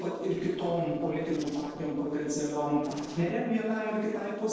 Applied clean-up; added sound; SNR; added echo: neural separator model SepFormer DNS4.